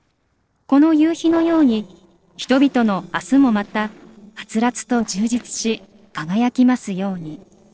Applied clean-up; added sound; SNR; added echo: neural separator model SepFormer DNS4.